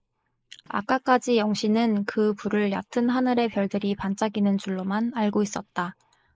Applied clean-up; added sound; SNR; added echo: neural mask model Resemble Enhance denoiser.